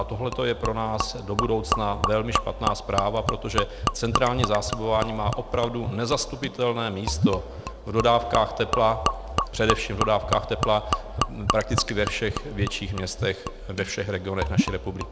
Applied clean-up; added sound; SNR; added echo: none; Gurgling / Liquid; 3 dB; none.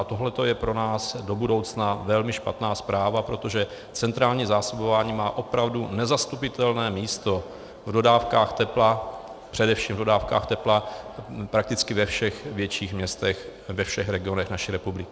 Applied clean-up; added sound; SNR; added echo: none; none; none; none.